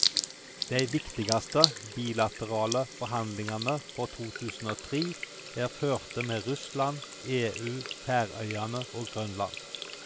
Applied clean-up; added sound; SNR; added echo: none; Sink (filling or washing) / Water tap, faucet; 5 dB; none.